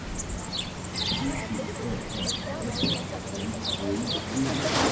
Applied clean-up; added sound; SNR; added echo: none; Cricket; -4 dB; reverberation time 0.5 s.